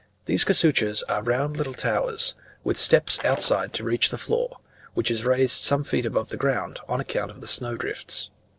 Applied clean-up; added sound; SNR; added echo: neural separator model SepFormer DNS4.